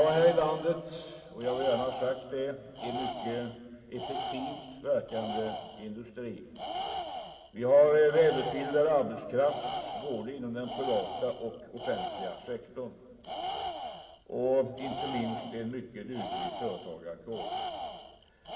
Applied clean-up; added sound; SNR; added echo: none; Tools; 8 dB; reverberation time 2.5 s.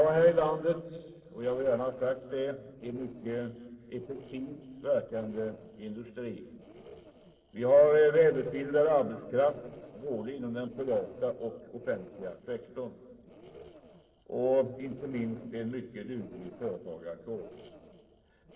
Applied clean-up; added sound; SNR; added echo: neural separator model SepFormer DNS4.